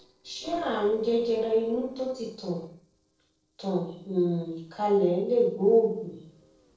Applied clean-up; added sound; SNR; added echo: neural separator model SepFormer DNS4.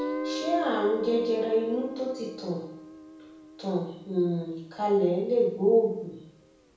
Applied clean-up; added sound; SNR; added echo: none; Guitar; 11 dB; reverberation time 0.7 s.